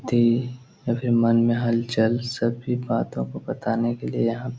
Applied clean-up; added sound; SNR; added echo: none; none; none; none.